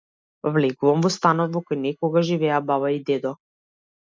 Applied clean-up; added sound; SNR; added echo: neural mask model DeepFilterNet 3.